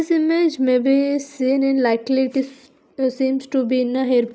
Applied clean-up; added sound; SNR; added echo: none; none; none; none.